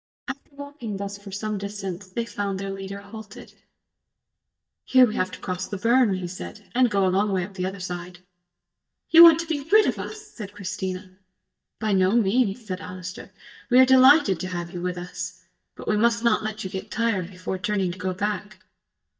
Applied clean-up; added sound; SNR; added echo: neural mask model DeepFilterNet 3.